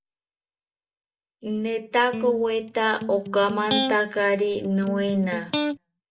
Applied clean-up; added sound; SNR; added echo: none; Electric guitar; 5 dB; reverberation time 0.3 s.